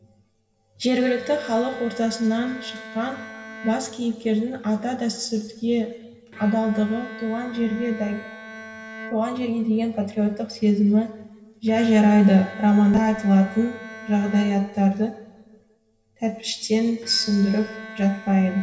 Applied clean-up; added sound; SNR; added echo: none; Bowed string instrument; 18 dB; reverberation time 1.4 s.